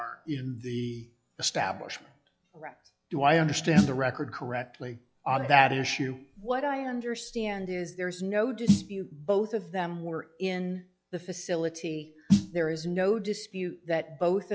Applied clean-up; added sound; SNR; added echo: classical method log-MMSE.